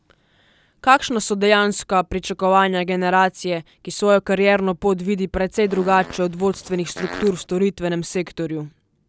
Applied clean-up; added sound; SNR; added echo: none; Fart; 16 dB; none.